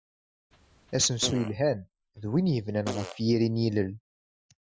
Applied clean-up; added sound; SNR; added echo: classical method Wiener filter.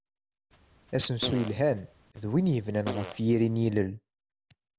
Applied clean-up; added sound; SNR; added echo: none; Fart; 13 dB; none.